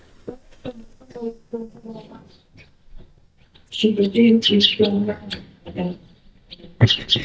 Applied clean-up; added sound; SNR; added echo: neural mask model DeepFilterNet 3.